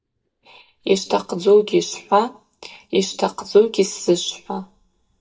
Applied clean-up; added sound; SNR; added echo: neural mask model DeepFilterNet 3.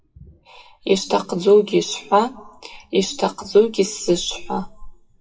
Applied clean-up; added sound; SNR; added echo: classical method WPE with log-MMSE.